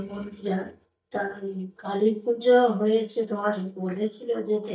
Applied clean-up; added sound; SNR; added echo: neural mask model DeepFilterNet 3.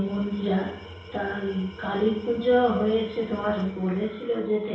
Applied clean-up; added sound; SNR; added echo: none; Tools; 17 dB; reverberation time 0.6 s.